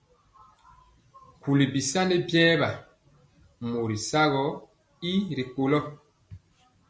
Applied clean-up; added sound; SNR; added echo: none; none; none; none.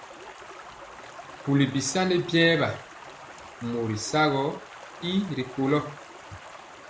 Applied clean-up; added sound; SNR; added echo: none; Stream; 16 dB; none.